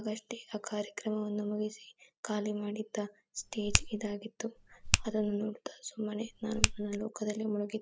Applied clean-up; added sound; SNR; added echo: none; Finger snapping; -3 dB; none.